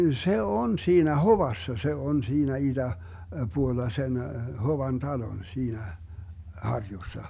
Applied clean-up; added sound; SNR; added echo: none; none; none; none.